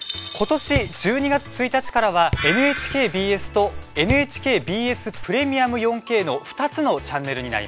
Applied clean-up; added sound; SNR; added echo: none; Raindrop / Drip; 11 dB; none.